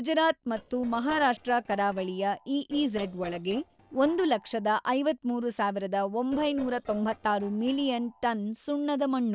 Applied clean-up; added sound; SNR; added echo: neural separator model SepFormer DNS4.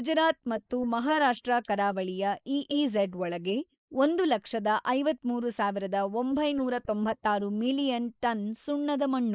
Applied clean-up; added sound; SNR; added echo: neural mask model Resemble Enhance denoiser.